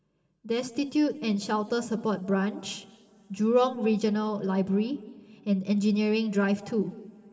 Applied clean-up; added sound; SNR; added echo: none; none; none; reverberation time 2.4 s.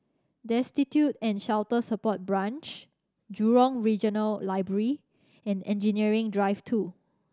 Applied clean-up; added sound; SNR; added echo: none; none; none; none.